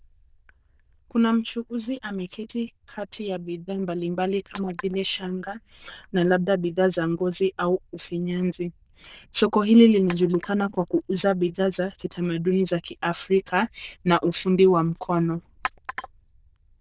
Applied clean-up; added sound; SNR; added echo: neural diffusion model UNIVERSE++.